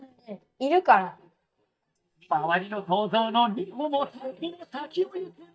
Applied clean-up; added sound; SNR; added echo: neural mask model DeepFilterNet 3.